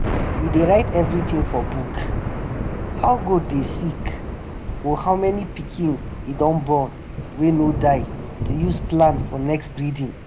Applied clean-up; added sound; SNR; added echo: none; Thunder / Rain; 4 dB; none.